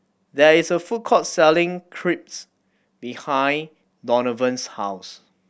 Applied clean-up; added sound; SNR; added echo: none; none; none; none.